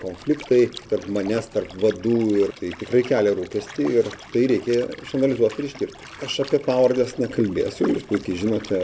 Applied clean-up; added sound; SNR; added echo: none; Liquid; 19 dB; none.